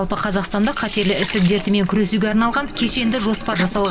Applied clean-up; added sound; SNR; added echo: none; Sink (filling or washing); 11 dB; reverberation time 1.4 s.